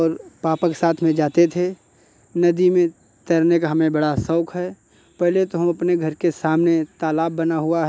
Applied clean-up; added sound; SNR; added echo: none; none; none; none.